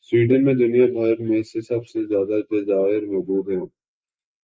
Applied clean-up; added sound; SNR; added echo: neural mask model Resemble Enhance denoiser.